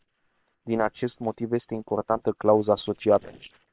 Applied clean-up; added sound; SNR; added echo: neural separator model SepFormer WHAM!.